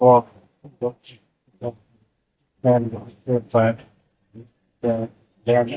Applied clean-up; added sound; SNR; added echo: neural mask model DeepFilterNet 3.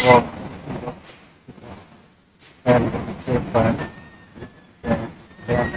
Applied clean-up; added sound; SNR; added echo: neural mask model RNNoise.